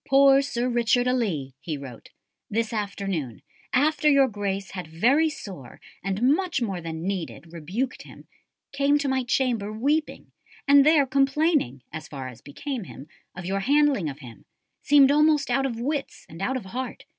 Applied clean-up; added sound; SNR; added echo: none; none; none; none.